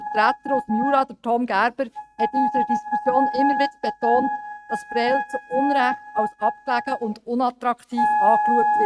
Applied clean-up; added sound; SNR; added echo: neural mask model RNNoise.